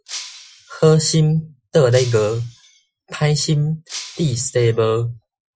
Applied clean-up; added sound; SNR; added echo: classical method Wiener filter.